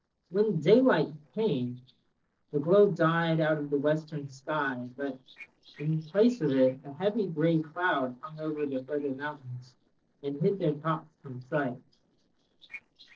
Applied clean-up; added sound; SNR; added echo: neural separator model SepFormer DNS4.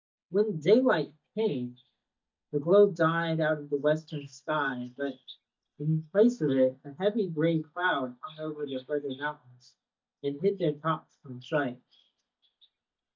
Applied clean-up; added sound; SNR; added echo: neural mask model DeepFilterNet 3.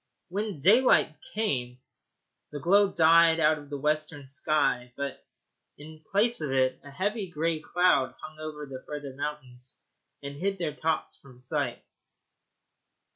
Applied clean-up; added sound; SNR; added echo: none; none; none; none.